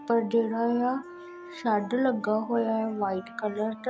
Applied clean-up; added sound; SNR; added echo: none; Wind instrument, woodwind instrument; 17 dB; none.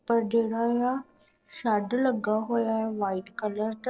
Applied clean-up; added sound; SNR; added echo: neural separator model SepFormer DNS4.